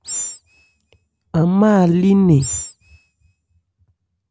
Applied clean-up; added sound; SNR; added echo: none; Animal; 12 dB; none.